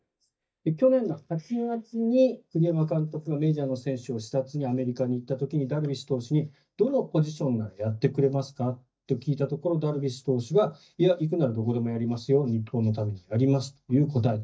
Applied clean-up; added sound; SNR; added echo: neural mask model DeepFilterNet 3.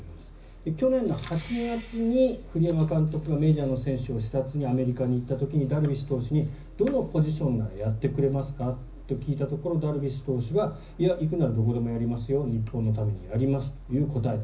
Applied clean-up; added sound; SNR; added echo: none; Mechanisms; 17 dB; reverberation time 0.4 s.